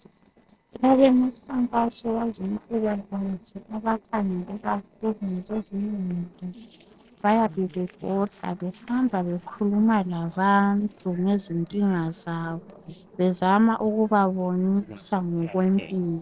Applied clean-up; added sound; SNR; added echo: neural separator model SepFormer DNS4.